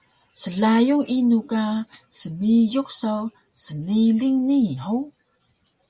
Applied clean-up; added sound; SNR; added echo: none; none; none; none.